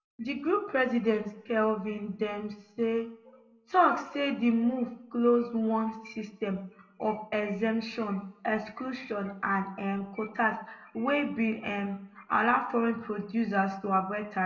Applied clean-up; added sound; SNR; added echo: none; none; none; reverberation time 0.5 s.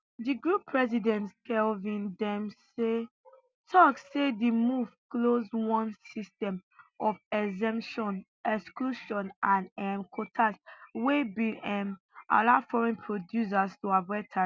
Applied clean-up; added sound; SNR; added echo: none; none; none; none.